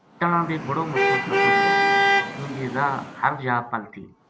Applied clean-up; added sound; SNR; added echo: none; Traffic noise, roadway noise / Vehicle horn, car horn, honking; -3 dB; none.